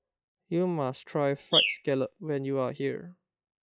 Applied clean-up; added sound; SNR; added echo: classical method log-MMSE.